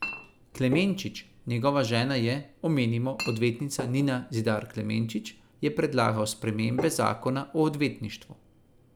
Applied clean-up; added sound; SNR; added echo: none; Chink, clink; 14 dB; none.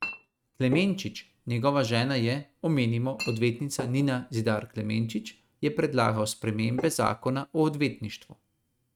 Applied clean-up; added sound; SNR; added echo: neural mask model RNNoise.